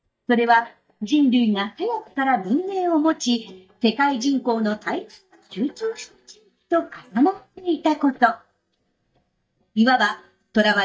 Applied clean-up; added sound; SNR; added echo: neural mask model DeepFilterNet 3.